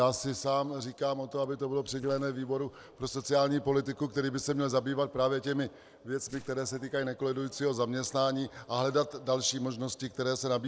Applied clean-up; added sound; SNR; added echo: neural separator model SepFormer DNS4.